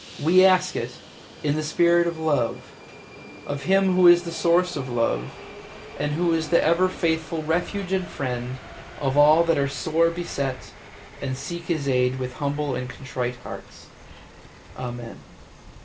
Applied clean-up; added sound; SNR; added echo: none; Subway, metro, underground; 18 dB; none.